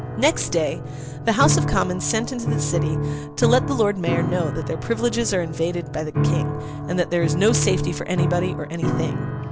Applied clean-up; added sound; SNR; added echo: none; Piano; 1 dB; none.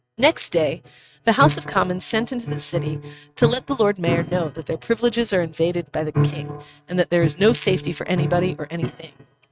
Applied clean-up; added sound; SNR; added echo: neural mask model RNNoise.